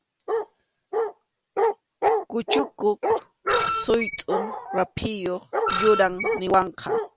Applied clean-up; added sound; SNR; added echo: none; Bark + Screech; 0 dB; none.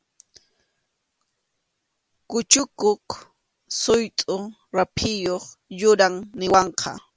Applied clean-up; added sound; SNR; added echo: none; none; none; none.